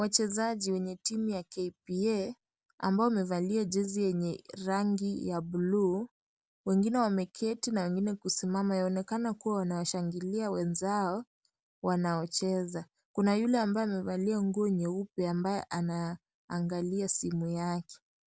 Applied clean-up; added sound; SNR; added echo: none; none; none; none.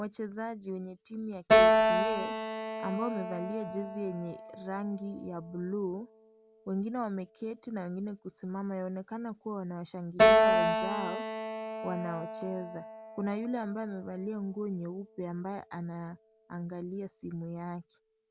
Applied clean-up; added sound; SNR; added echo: none; Keyboard (musical); -4 dB; none.